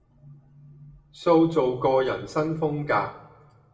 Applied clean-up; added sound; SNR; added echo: none; none; none; reverberation time 0.7 s.